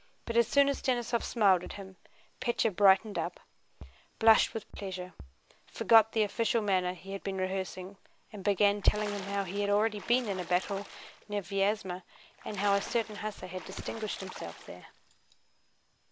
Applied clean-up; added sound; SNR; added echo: none; Splash, splatter + Bass drum; 16 dB; none.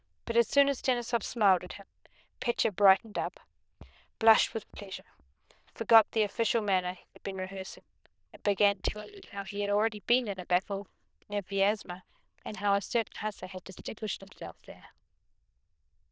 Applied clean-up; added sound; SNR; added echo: neural diffusion model UNIVERSE++.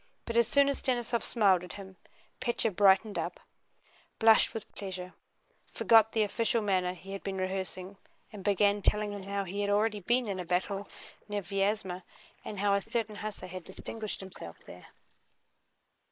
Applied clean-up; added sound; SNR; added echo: neural mask model Resemble Enhance denoiser.